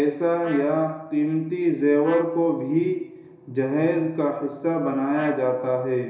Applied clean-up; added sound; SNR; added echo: none; Trumpet; 20 dB; reverberation time 0.7 s.